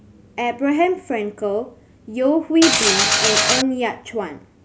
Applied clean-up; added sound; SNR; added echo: none; Mechanisms; -5 dB; none.